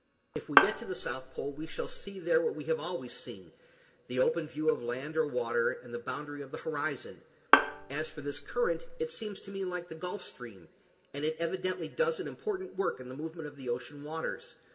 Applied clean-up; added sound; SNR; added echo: none; Bowed string instrument; -4 dB; reverberation time 2.1 s.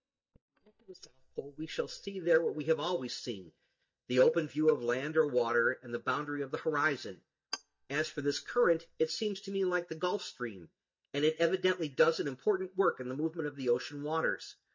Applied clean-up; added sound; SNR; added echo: neural mask model DeepFilterNet 3.